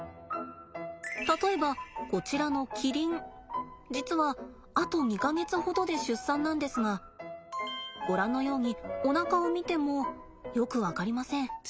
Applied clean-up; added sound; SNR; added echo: none; none; none; none.